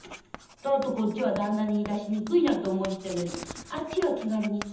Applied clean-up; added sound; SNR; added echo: none; Writing; 15 dB; reverberation time 0.8 s.